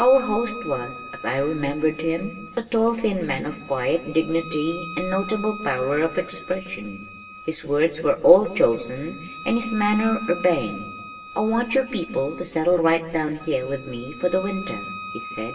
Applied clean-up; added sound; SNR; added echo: none; Wind instrument, woodwind instrument; 15 dB; reverberation time 1.3 s.